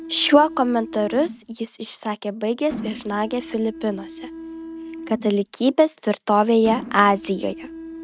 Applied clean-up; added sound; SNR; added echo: neural mask model RNNoise.